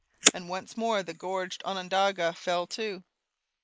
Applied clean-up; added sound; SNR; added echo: neural mask model Resemble Enhance denoiser.